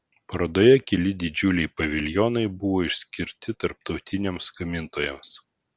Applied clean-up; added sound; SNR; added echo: none; none; none; none.